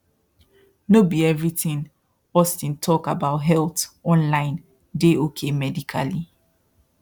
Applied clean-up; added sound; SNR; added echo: none; none; none; none.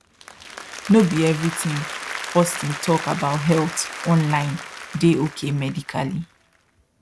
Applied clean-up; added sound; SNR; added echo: none; Applause; 12 dB; none.